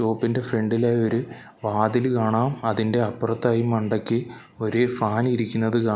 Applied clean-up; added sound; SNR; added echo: none; none; none; none.